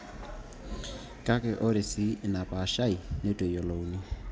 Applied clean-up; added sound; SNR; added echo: none; none; none; none.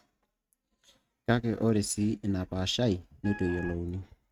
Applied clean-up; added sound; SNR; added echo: neural mask model RNNoise.